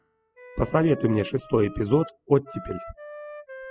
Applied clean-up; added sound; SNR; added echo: classical method spectral subtraction.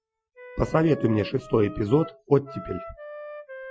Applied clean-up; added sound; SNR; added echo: classical method Wiener filter.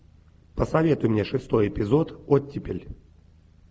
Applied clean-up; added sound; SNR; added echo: none; none; none; none.